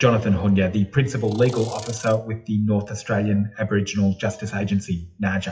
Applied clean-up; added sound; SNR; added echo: classical method WPE with log-MMSE.